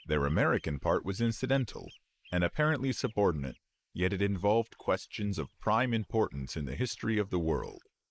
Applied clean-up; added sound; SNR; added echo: neural mask model Resemble Enhance denoiser.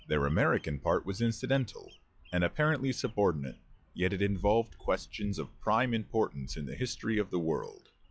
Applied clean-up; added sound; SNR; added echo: classical method log-MMSE.